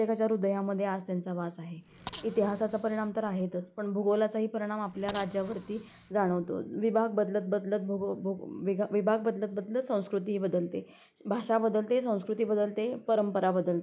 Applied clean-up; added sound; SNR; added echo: none; Bicycle; 17 dB; none.